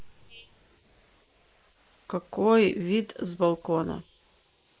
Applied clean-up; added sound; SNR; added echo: neural mask model Resemble Enhance denoiser.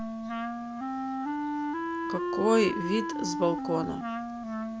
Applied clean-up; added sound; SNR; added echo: none; Wind instrument, woodwind instrument; 1 dB; none.